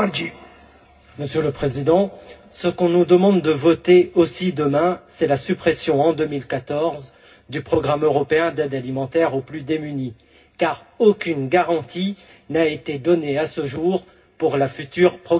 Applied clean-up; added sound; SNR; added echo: none; none; none; reverberation time 0.4 s.